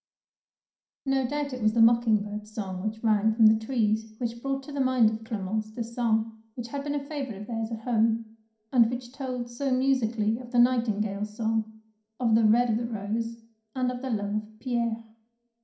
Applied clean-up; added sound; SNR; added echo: none; none; none; reverberation time 0.5 s.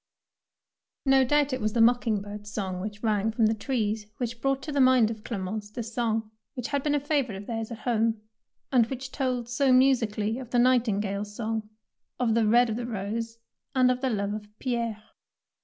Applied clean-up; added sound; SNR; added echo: none; none; none; none.